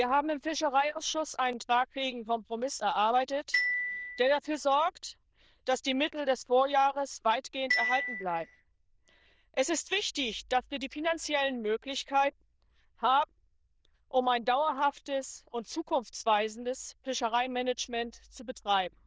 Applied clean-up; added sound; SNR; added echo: neural diffusion model UNIVERSE++.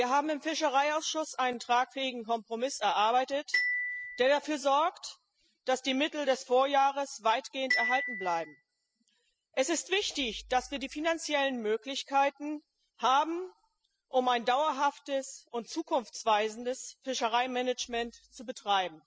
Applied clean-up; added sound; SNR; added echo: classical method spectral subtraction.